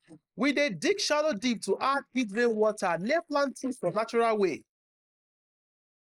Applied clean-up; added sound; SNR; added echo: neural mask model Resemble Enhance denoiser.